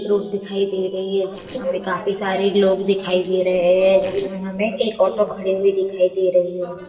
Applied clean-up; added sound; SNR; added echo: neural separator model SepFormer DNS4.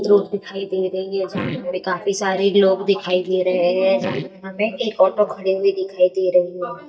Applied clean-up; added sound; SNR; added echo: neural mask model DeepFilterNet 3.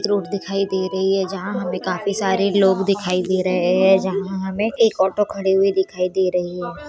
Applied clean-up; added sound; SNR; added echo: none; none; none; none.